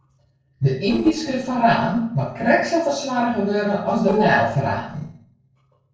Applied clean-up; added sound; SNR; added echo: neural separator model SepFormer DNS4.